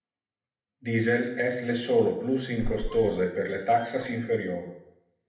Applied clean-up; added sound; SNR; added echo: none; Squeak; 9 dB; reverberation time 0.7 s.